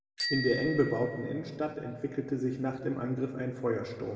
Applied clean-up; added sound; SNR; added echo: none; Bicycle bell; 9 dB; reverberation time 2.0 s.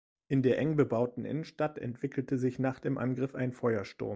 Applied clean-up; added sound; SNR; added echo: none; none; none; none.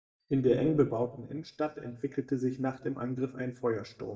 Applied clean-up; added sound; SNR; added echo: neural mask model DeepFilterNet 3.